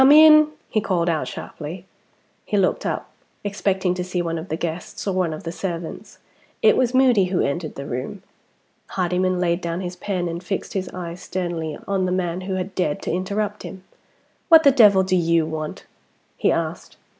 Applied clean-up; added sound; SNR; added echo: none; none; none; none.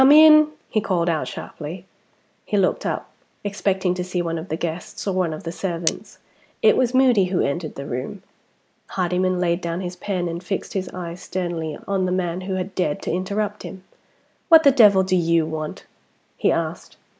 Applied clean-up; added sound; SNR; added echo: none; Cutlery, silverware; 12 dB; none.